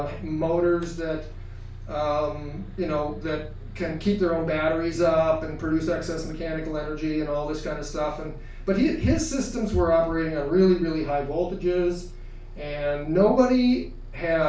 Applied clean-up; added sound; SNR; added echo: none; Bus; 12 dB; reverberation time 0.3 s.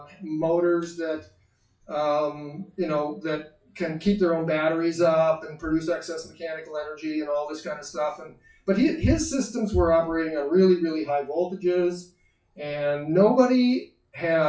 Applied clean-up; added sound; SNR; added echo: classical method WPE with log-MMSE.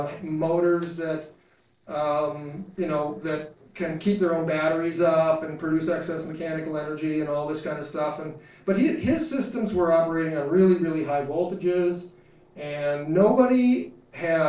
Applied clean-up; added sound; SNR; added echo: neural separator model SepFormer DNS4.